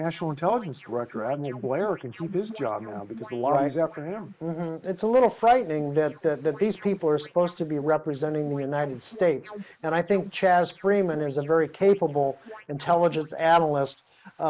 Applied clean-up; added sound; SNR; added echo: neural mask model Resemble Enhance denoiser.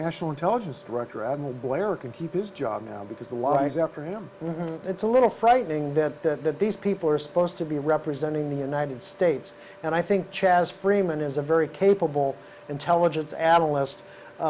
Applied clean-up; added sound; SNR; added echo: none; none; none; none.